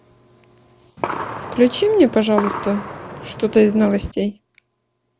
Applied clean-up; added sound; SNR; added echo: none; Gunshot, gunfire; 9 dB; none.